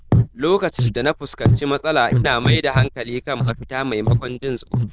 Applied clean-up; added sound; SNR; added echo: neural diffusion model UNIVERSE++.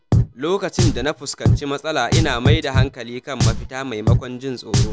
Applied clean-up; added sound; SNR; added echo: none; Drum; -5 dB; none.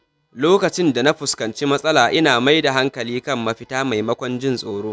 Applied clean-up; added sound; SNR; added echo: none; none; none; none.